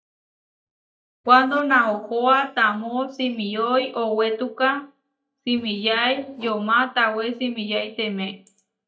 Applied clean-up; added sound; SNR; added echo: neural mask model DeepFilterNet 3.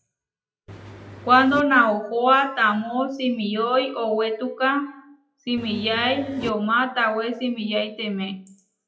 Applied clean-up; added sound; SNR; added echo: classical method WPE with log-MMSE.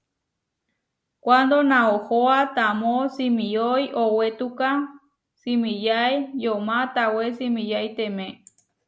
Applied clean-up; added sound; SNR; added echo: none; none; none; none.